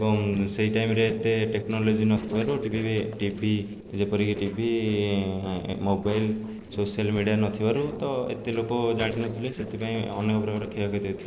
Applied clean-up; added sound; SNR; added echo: neural separator model SepFormer DNS4.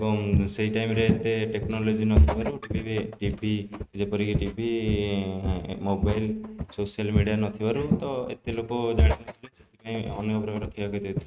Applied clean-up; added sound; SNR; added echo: neural mask model RNNoise.